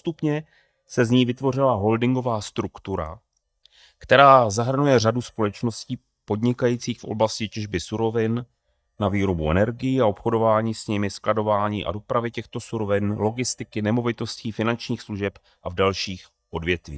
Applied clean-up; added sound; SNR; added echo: neural mask model DeepFilterNet 3.